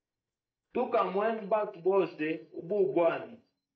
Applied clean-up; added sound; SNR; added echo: neural mask model DeepFilterNet 3.